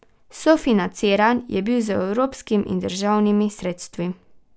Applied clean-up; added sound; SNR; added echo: none; none; none; none.